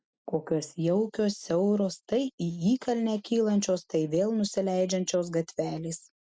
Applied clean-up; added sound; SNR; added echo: none; none; none; none.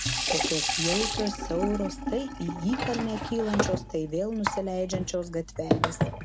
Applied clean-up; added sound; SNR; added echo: none; Sink (filling or washing) / Water tap, faucet; 0 dB; none.